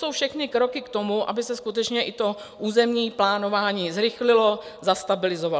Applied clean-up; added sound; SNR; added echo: none; none; none; none.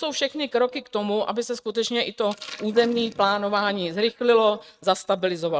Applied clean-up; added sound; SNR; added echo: neural mask model RNNoise.